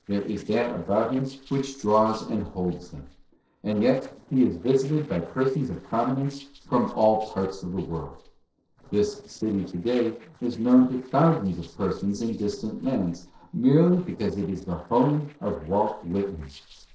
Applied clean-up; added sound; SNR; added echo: neural separator model SepFormer DNS4.